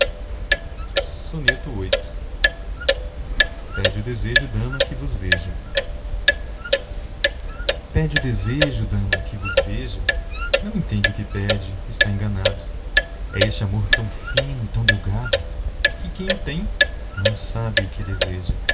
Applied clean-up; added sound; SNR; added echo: none; Clock; -5 dB; reverberation time 0.2 s.